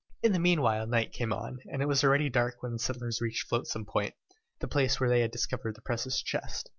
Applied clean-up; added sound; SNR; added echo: none; none; none; none.